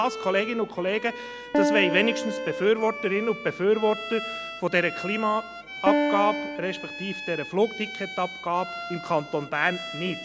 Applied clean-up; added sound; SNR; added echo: none; Piano + Bowed string instrument; 5 dB; none.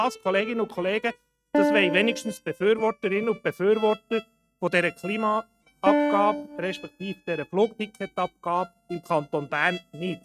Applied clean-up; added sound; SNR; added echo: neural mask model RNNoise.